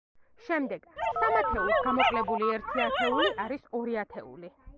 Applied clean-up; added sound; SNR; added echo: none; Telephone + Dog; -4 dB; none.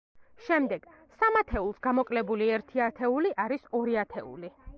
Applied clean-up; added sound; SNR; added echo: none; none; none; none.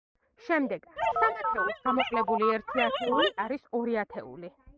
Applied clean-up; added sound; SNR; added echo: neural mask model RNNoise.